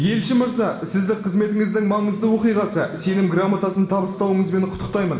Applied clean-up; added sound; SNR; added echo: none; none; none; reverberation time 1.2 s.